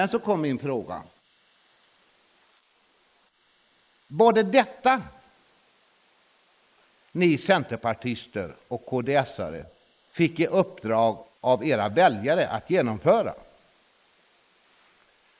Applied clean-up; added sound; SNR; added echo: neural mask model Resemble Enhance denoiser.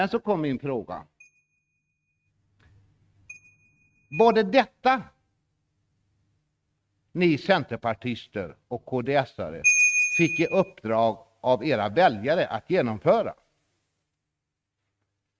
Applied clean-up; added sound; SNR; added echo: neural mask model RNNoise.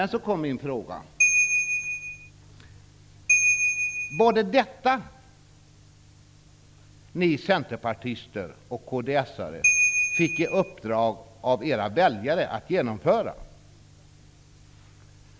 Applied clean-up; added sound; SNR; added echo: none; Ringtone / Bell; -4 dB; none.